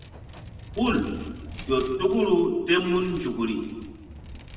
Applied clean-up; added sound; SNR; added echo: none; Vehicle; 15 dB; reverberation time 1.3 s.